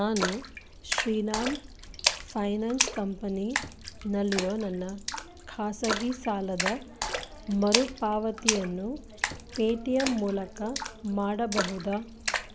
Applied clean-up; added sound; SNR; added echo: none; Splash, splatter; 4 dB; none.